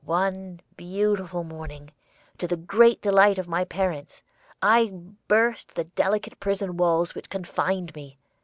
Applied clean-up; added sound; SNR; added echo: none; none; none; none.